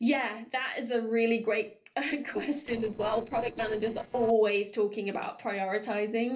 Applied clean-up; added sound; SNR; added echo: neural separator model SepFormer DNS4.